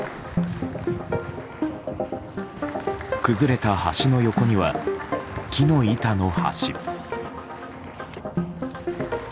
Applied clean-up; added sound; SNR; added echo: none; Applause; 18 dB; none.